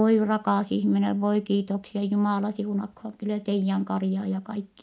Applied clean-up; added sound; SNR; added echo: none; none; none; none.